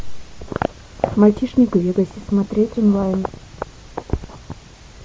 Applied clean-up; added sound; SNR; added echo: none; none; none; none.